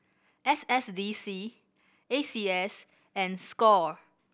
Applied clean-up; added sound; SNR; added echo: none; none; none; none.